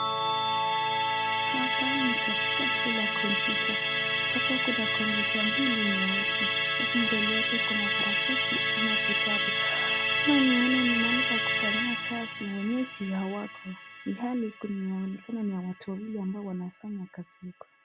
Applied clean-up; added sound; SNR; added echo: none; Musical instrument; -5 dB; none.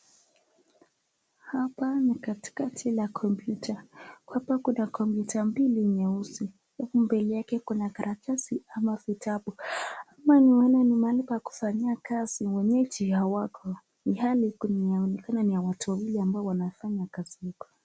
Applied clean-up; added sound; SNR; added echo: none; none; none; none.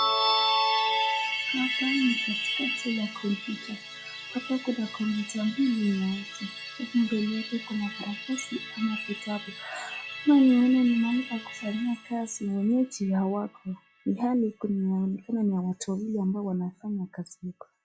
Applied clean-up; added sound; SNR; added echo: classical method log-MMSE.